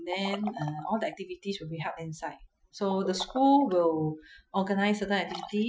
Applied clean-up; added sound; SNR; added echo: classical method Wiener filter.